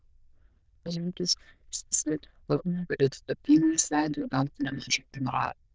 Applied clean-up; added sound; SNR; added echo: neural diffusion model UNIVERSE++.